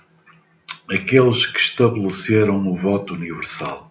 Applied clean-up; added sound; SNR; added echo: none; none; none; none.